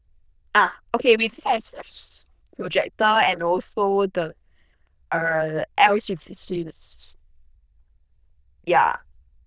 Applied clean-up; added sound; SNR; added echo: neural diffusion model UNIVERSE++.